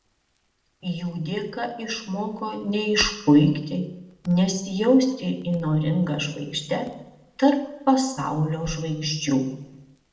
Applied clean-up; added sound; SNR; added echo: neural separator model SepFormer DNS4.